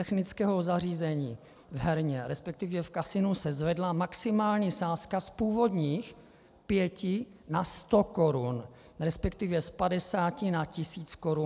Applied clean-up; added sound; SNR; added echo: none; none; none; none.